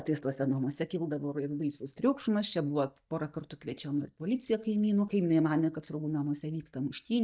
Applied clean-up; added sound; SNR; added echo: neural mask model DeepFilterNet 3.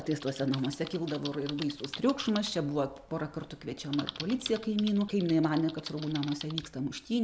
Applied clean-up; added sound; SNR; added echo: none; Typing; 14 dB; none.